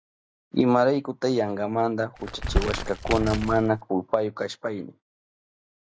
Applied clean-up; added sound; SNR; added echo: none; Crumpling, crinkling; 3 dB; none.